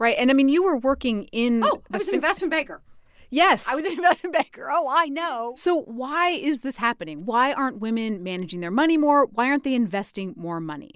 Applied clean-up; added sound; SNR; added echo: none; none; none; none.